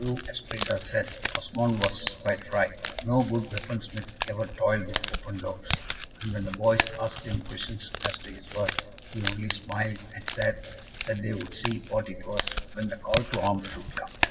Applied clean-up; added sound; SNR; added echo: none; Crumpling, crinkling; 4 dB; reverberation time 2.1 s.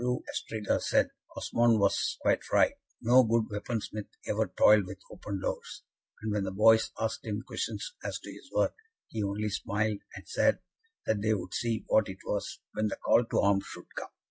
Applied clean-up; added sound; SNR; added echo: none; none; none; none.